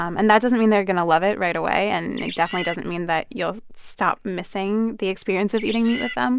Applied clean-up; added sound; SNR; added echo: none; Bird; 11 dB; none.